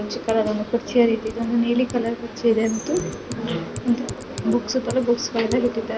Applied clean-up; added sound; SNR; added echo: none; Typing; 17 dB; none.